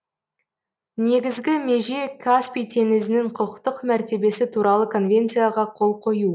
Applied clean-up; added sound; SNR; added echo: none; none; none; none.